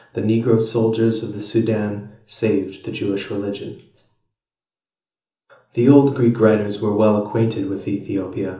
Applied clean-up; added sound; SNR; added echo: none; none; none; reverberation time 0.7 s.